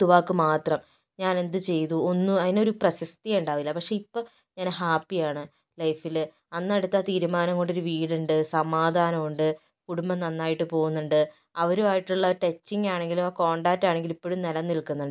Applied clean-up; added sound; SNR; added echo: none; none; none; none.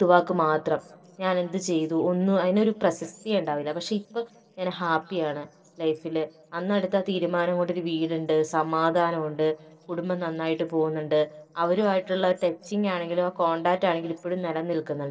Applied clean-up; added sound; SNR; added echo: neural separator model SepFormer DNS4.